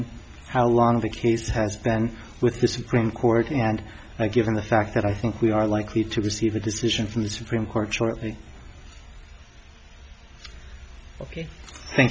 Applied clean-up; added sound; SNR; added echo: none; none; none; none.